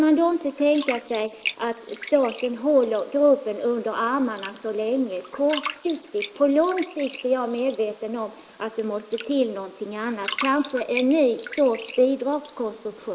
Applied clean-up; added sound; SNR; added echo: neural mask model Resemble Enhance denoiser.